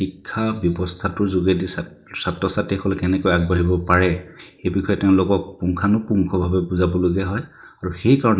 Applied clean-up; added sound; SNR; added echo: neural mask model DeepFilterNet 3.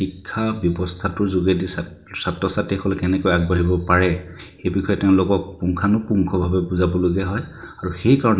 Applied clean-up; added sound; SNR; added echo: none; Wind instrument, woodwind instrument; 18 dB; reverberation time 0.6 s.